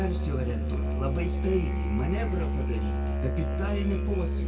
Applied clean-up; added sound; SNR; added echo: none; Musical instrument; -5 dB; reverberation time 1.6 s.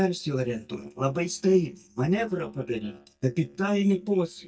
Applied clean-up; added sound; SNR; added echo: neural mask model DeepFilterNet 3.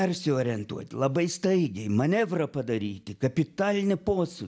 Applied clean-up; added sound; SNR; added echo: none; none; none; none.